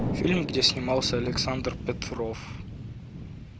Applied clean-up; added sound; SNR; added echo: none; Thunder; 4 dB; none.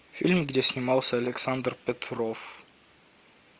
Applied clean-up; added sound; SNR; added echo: none; none; none; none.